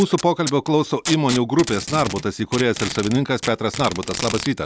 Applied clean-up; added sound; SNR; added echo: none; Packing tape, duct tape; 11 dB; none.